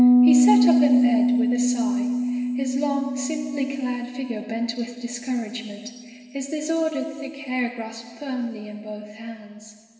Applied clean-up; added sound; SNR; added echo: none; Piano; -5 dB; reverberation time 2.1 s.